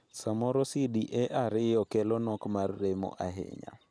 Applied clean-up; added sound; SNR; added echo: none; none; none; none.